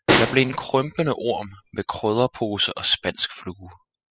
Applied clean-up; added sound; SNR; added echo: classical method spectral subtraction.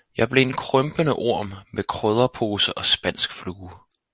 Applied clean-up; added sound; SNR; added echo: none; none; none; none.